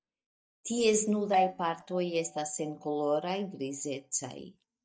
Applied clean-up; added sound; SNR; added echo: neural mask model DeepFilterNet 3.